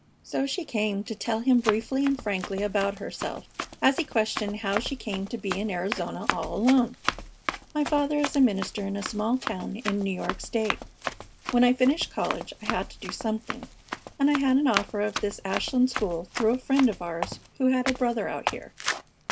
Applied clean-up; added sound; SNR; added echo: none; Run; 9 dB; none.